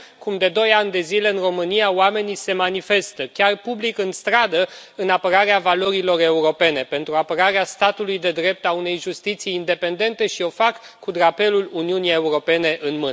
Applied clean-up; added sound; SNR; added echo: none; none; none; none.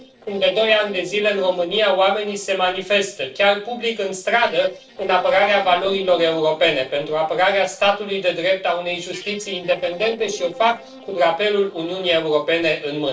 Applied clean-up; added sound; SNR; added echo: neural separator model SepFormer DNS4.